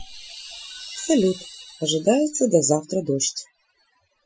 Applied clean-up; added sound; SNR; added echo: classical method Wiener filter.